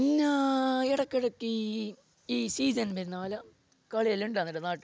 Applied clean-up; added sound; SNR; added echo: none; none; none; none.